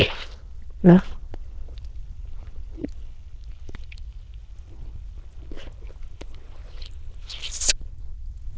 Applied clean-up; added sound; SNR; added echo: neural diffusion model UNIVERSE++.